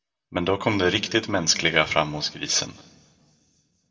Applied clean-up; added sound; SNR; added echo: none; none; none; reverberation time 0.9 s.